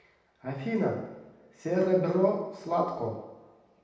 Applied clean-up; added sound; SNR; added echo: none; none; none; reverberation time 0.9 s.